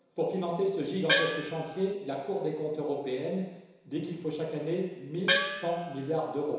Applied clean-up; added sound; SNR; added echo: none; Gong; -2 dB; reverberation time 1.0 s.